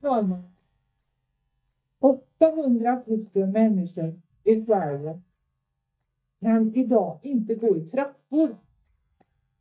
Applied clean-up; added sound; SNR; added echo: neural mask model DeepFilterNet 3.